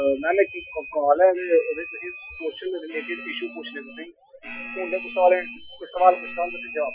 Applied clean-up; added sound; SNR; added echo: classical method Wiener filter.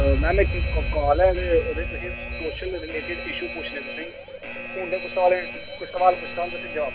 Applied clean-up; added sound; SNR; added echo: none; Alarm; 3 dB; none.